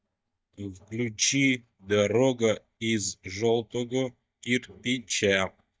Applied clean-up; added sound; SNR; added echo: neural mask model DeepFilterNet 3.